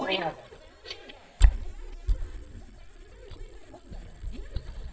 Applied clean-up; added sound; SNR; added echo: neural mask model DeepFilterNet 3.